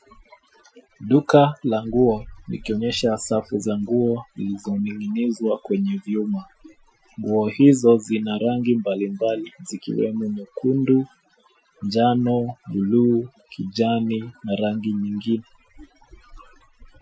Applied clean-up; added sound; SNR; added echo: classical method Wiener filter.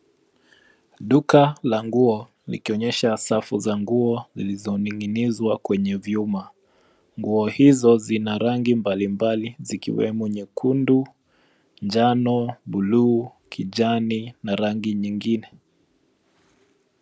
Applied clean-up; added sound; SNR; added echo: none; none; none; none.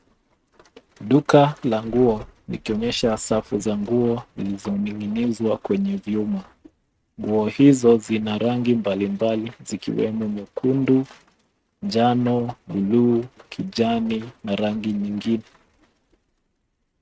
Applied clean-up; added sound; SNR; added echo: neural mask model RNNoise.